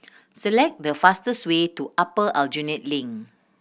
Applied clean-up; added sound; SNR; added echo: none; none; none; none.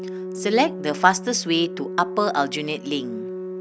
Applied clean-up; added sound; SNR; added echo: none; Organ; 9 dB; none.